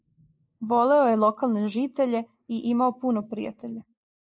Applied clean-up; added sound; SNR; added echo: neural mask model Resemble Enhance denoiser.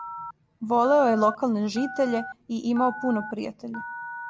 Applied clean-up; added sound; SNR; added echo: none; Telephone; 13 dB; none.